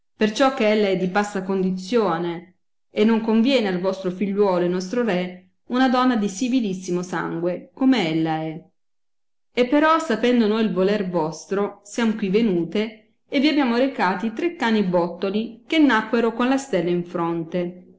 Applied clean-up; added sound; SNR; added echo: none; none; none; none.